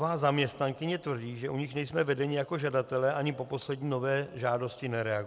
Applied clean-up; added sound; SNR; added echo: none; none; none; none.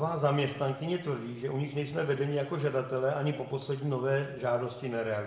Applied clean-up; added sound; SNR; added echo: none; none; none; reverberation time 0.8 s.